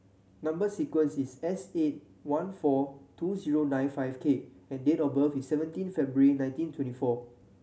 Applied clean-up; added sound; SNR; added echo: none; none; none; none.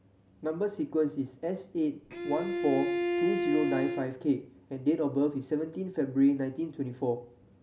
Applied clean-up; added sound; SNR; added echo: none; Bowed string instrument; 1 dB; none.